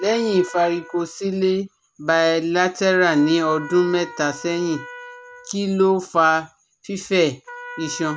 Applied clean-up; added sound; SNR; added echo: none; Trumpet; 18 dB; none.